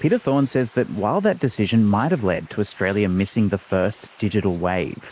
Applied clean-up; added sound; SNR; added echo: neural mask model Resemble Enhance denoiser.